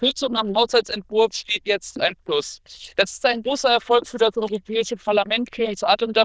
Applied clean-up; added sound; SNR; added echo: neural diffusion model UNIVERSE++.